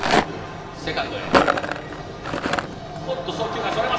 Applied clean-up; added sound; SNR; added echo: none; Rattle; -3 dB; reverberation time 2.4 s.